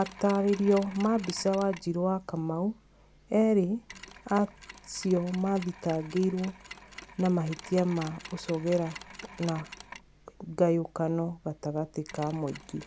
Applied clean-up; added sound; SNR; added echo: none; Mechanisms; 18 dB; none.